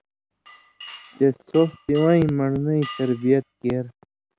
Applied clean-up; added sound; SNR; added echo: none; Glass; 18 dB; none.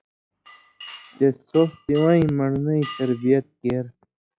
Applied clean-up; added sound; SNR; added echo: classical method log-MMSE.